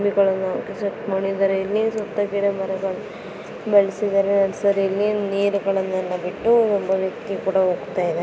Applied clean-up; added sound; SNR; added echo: none; none; none; none.